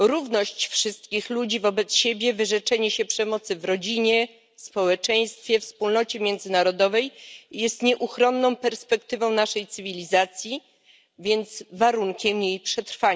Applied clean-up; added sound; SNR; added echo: none; none; none; none.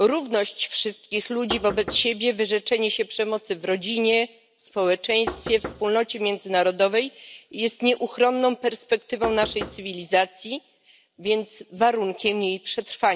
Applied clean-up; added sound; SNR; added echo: none; Knock; 13 dB; none.